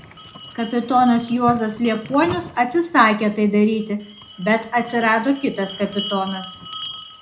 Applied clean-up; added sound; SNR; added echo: none; Bell; 15 dB; reverberation time 0.3 s.